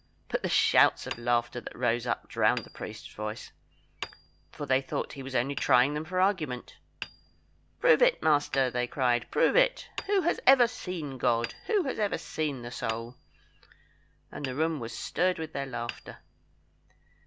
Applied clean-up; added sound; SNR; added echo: none; Hammer; 18 dB; none.